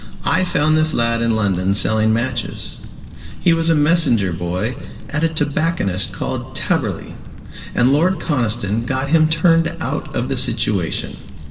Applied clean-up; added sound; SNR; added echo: none; Typing; 12 dB; reverberation time 2.2 s.